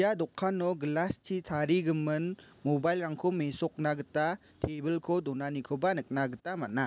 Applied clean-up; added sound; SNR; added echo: none; none; none; none.